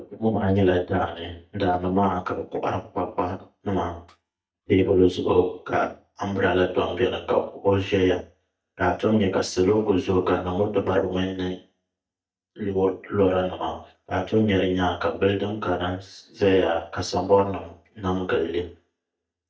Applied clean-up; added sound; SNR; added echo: neural mask model DeepFilterNet 3.